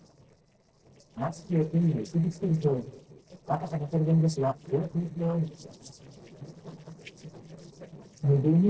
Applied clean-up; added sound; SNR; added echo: neural separator model SepFormer DNS4.